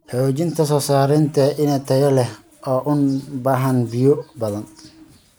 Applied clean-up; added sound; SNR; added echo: none; none; none; none.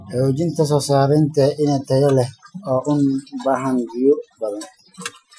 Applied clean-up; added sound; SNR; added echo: classical method Wiener filter.